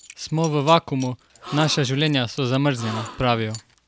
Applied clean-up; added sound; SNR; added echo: none; Gasp + Coin (dropping) / Zipper (clothing); 17 dB; none.